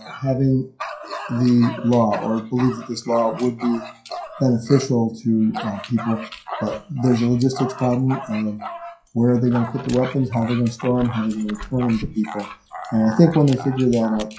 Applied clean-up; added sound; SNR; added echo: classical method WPE with log-MMSE.